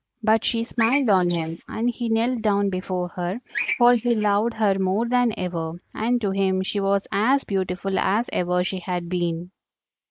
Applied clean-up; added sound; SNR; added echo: neural mask model Resemble Enhance denoiser.